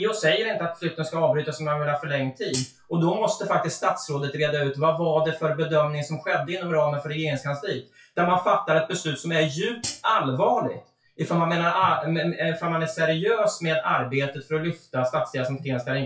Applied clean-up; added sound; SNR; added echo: classical method WPE with log-MMSE.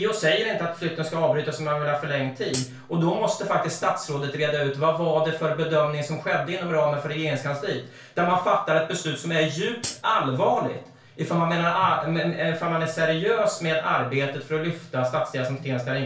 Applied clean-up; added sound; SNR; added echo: none; Hi-hat; 10 dB; reverberation time 0.3 s.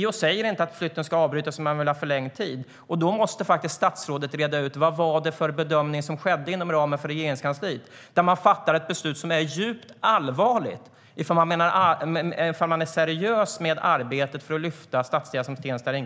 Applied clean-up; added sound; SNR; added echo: none; none; none; none.